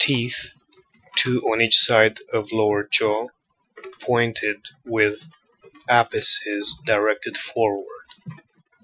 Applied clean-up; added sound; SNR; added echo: classical method Wiener filter.